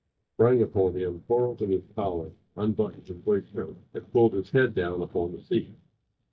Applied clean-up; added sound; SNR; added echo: neural mask model DeepFilterNet 3.